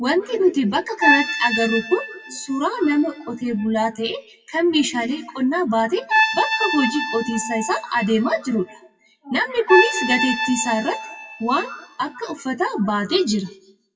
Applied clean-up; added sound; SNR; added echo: classical method WPE with log-MMSE.